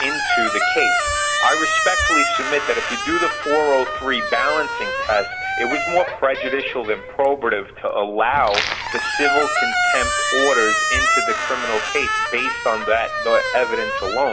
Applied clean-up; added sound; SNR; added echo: none; Squeak; 0 dB; reverberation time 1.0 s.